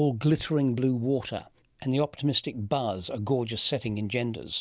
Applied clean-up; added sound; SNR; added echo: none; none; none; none.